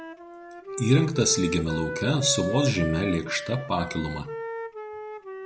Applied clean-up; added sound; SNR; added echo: none; Wind instrument, woodwind instrument; 7 dB; none.